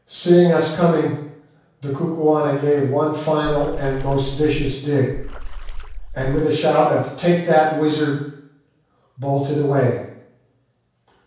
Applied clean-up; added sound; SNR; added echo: none; Water / Splash, splatter; 7 dB; reverberation time 0.7 s.